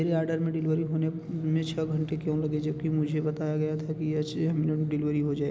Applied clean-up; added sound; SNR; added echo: none; none; none; none.